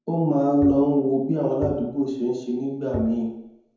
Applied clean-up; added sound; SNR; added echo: none; Bowed string instrument; 13 dB; reverberation time 0.9 s.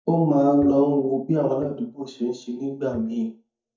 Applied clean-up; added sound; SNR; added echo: neural mask model DeepFilterNet 3.